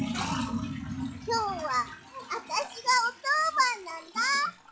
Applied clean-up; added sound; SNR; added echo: classical method log-MMSE.